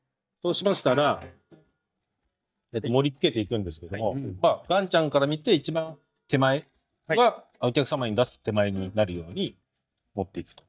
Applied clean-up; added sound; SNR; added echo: neural mask model DeepFilterNet 3.